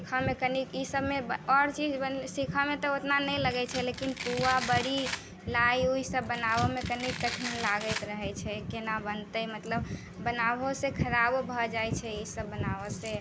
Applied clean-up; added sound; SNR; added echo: none; Domestic sounds, home sounds; 8 dB; none.